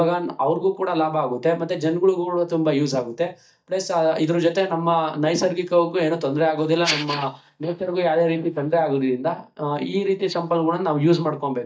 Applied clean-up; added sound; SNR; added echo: neural mask model DeepFilterNet 3.